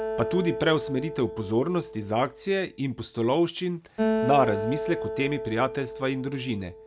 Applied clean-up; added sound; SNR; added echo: none; Acoustic guitar; 6 dB; none.